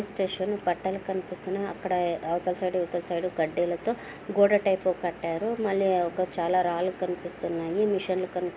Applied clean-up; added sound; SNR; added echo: none; none; none; none.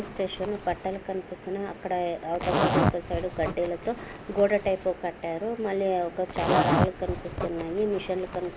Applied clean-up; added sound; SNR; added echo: none; Zipper (clothing); 3 dB; none.